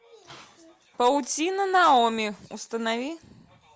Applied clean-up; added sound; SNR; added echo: none; none; none; none.